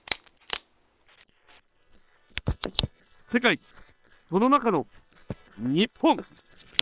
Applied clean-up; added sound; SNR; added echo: neural separator model SepFormer WHAM!.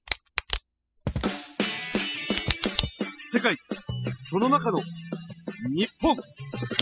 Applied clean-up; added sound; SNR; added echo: classical method spectral subtraction.